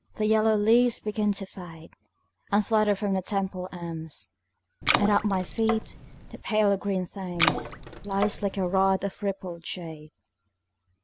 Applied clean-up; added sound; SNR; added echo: none; Water / Splash, splatter; 3 dB; none.